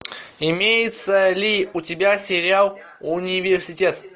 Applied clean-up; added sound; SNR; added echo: none; none; none; none.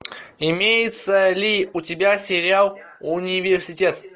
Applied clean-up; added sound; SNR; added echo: neural mask model Resemble Enhance denoiser.